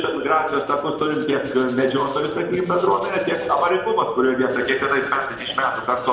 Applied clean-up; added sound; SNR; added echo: none; Writing; 18 dB; reverberation time 1.0 s.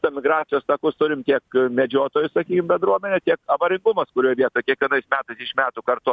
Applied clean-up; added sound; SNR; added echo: none; none; none; none.